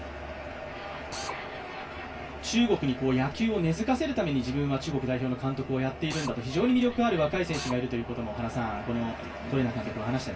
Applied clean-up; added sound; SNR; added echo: none; Drill; 13 dB; reverberation time 0.1 s.